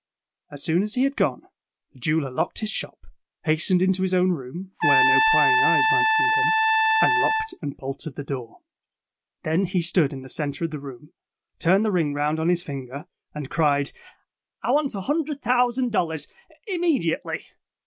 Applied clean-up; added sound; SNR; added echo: none; Trumpet; -5 dB; none.